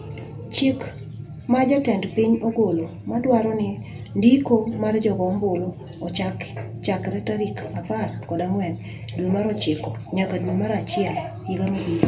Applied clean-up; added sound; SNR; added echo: none; none; none; reverberation time 0.3 s.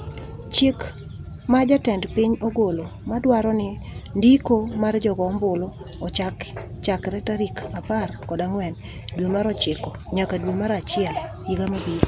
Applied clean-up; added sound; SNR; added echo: none; none; none; none.